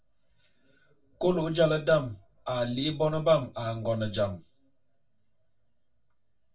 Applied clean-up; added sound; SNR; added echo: none; none; none; reverberation time 0.2 s.